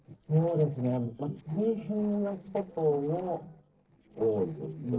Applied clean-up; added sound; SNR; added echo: neural separator model SepFormer DNS4.